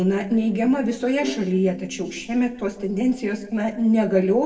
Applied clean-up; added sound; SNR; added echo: neural separator model SepFormer DNS4.